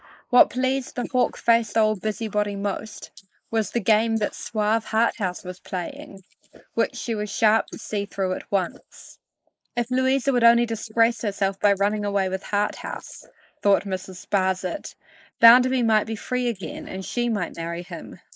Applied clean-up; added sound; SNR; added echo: neural mask model Resemble Enhance denoiser.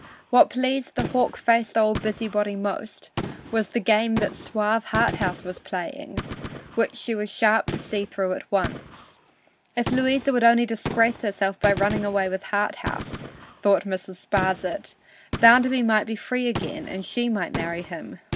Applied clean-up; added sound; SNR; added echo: none; Gunshot, gunfire; 11 dB; none.